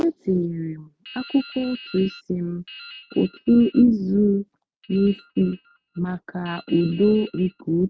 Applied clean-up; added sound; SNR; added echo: neural mask model RNNoise.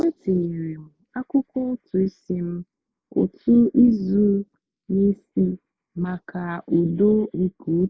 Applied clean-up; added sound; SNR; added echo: neural mask model Resemble Enhance denoiser.